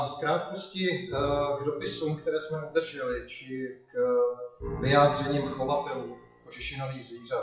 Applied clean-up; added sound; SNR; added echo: classical method WPE with log-MMSE.